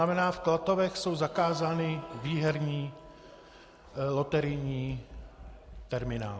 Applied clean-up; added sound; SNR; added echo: none; Acoustic guitar; 17 dB; none.